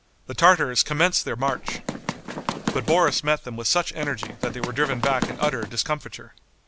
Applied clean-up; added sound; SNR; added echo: none; Run; 6 dB; none.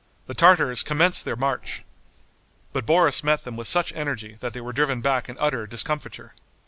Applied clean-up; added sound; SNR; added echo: none; none; none; none.